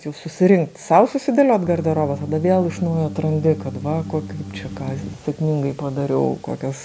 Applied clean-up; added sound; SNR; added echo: none; Organ; 12 dB; none.